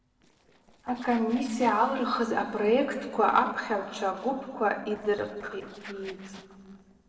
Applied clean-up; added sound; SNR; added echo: neural separator model SepFormer DNS4.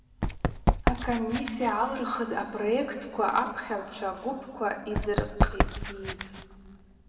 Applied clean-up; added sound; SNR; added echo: none; Run; 0 dB; reverberation time 2.0 s.